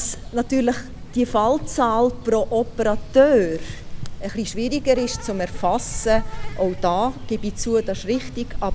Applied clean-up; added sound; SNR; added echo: none; Insect; 7 dB; none.